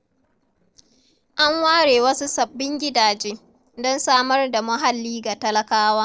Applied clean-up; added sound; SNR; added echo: neural separator model SepFormer DNS4.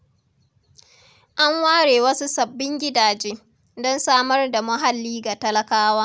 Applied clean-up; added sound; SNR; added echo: none; none; none; none.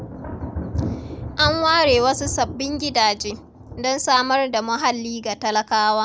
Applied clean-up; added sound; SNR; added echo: none; Thunder; 11 dB; none.